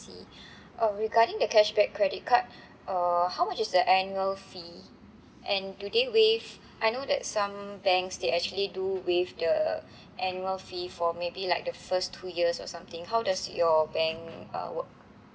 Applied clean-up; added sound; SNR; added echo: none; none; none; none.